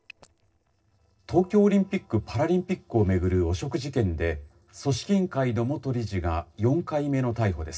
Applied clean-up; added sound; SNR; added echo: neural separator model SepFormer DNS4.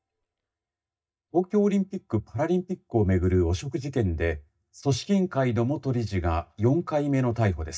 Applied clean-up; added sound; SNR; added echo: neural mask model DeepFilterNet 3.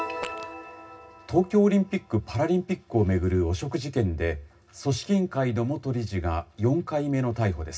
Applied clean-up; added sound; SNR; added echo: none; Fart; 15 dB; reverberation time 0.4 s.